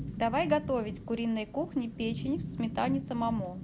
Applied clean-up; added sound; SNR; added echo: none; Rain / Thunderstorm; 7 dB; none.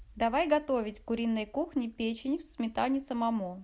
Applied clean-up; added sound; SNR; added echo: none; none; none; none.